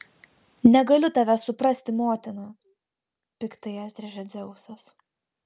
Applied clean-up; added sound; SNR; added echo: none; none; none; none.